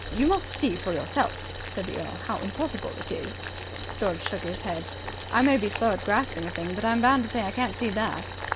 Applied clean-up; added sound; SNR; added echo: none; Boiling; 8 dB; none.